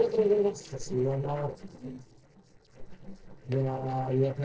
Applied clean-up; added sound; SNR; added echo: neural separator model SepFormer DNS4.